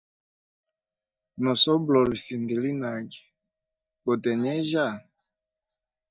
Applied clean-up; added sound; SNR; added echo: neural mask model DeepFilterNet 3.